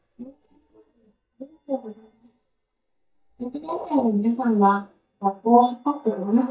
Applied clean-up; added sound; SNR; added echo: neural mask model DeepFilterNet 3.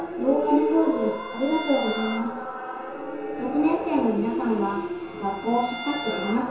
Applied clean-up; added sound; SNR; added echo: none; Bowed string instrument; 14 dB; reverberation time 0.6 s.